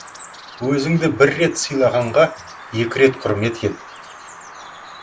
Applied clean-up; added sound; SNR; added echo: none; Bird vocalization, bird call, bird song; 18 dB; none.